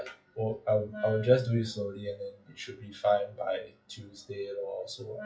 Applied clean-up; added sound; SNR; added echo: classical method WPE with log-MMSE.